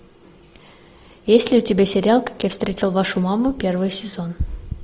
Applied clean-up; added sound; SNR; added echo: none; none; none; none.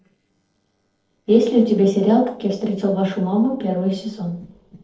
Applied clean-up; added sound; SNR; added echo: neural separator model SepFormer DNS4.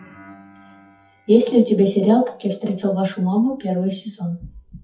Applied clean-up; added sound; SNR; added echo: classical method WPE with log-MMSE.